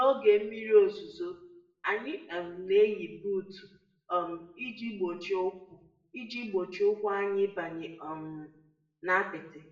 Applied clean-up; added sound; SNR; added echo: none; none; none; reverberation time 0.6 s.